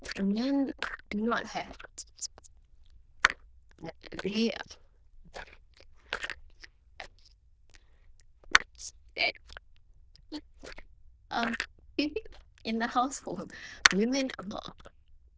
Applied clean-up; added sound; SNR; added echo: neural diffusion model UNIVERSE++.